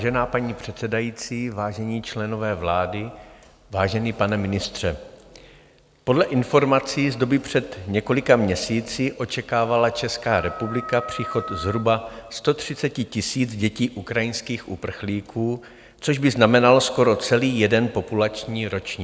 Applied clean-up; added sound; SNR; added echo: none; Wind instrument, woodwind instrument; 11 dB; none.